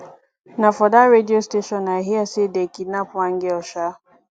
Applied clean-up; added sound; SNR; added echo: none; none; none; none.